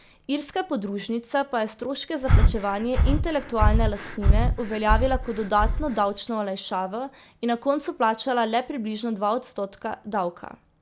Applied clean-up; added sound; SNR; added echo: none; Breathing; -5 dB; none.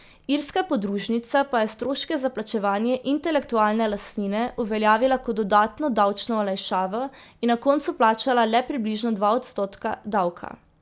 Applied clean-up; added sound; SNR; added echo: none; none; none; none.